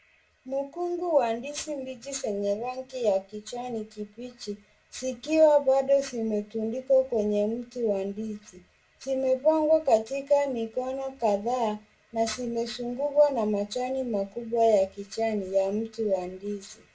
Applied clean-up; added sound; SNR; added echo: none; none; none; reverberation time 0.2 s.